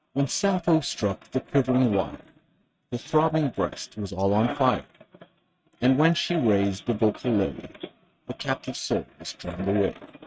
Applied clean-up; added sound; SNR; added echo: neural mask model RNNoise.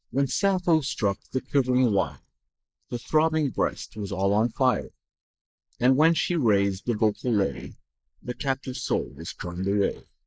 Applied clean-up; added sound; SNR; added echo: neural mask model Resemble Enhance denoiser.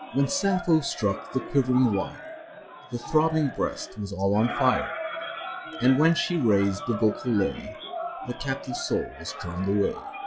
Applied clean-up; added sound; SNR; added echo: classical method log-MMSE.